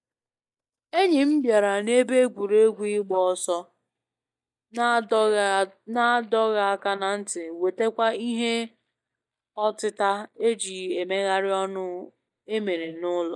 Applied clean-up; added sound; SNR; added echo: neural mask model DeepFilterNet 3.